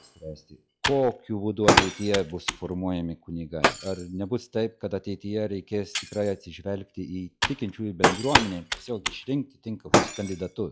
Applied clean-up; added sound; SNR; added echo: classical method log-MMSE.